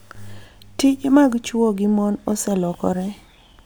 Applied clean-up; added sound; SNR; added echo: none; none; none; none.